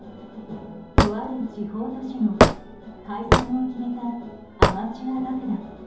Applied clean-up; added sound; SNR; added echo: none; Hammer / Wood; -4 dB; reverberation time 2.8 s.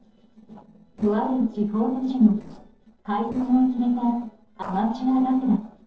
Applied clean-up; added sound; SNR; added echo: neural separator model SepFormer DNS4.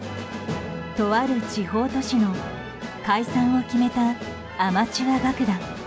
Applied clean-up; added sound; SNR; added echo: none; none; none; none.